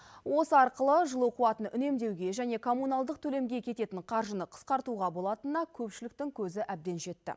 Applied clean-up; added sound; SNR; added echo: none; none; none; none.